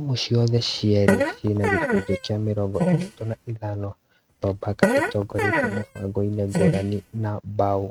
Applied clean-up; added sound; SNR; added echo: neural mask model RNNoise.